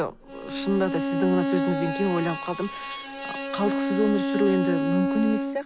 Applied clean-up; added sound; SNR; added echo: none; Bowed string instrument; 1 dB; none.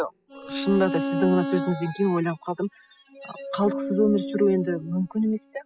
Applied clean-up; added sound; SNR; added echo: classical method spectral subtraction.